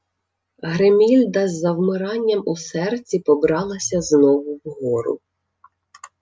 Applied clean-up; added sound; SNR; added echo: none; none; none; none.